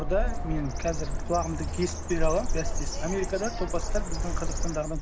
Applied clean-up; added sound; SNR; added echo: none; Bird; -3 dB; none.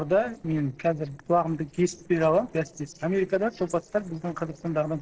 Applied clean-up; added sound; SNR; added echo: neural separator model SepFormer DNS4.